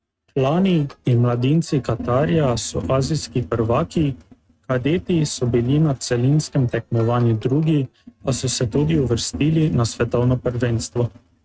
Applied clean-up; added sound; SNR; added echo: neural mask model RNNoise.